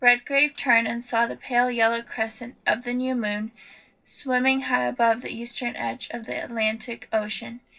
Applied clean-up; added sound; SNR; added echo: neural separator model SepFormer DNS4.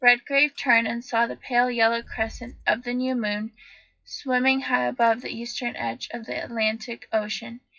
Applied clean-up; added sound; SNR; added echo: classical method WPE with log-MMSE.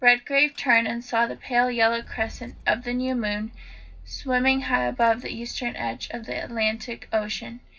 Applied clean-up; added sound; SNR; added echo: none; Rattle / Engine starting / Car; 19 dB; reverberation time 0.4 s.